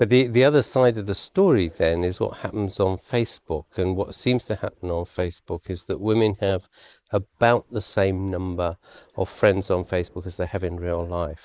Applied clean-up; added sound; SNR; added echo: neural mask model Resemble Enhance denoiser.